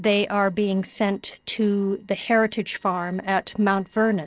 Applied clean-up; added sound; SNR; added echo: neural separator model SepFormer DNS4.